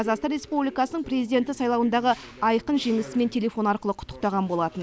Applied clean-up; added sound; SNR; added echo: none; none; none; none.